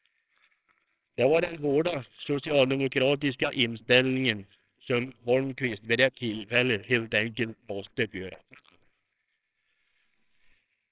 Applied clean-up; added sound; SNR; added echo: neural separator model SepFormer WHAMR!.